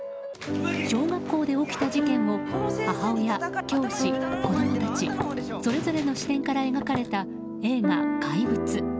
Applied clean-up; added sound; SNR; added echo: none; Walk, footsteps; 13 dB; none.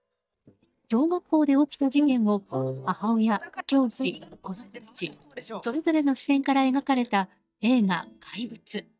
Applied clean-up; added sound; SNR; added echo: neural mask model DeepFilterNet 3.